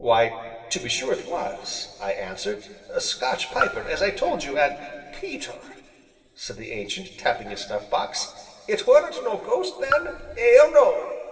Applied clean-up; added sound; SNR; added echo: none; Raindrop / Drip; 8 dB; reverberation time 2.5 s.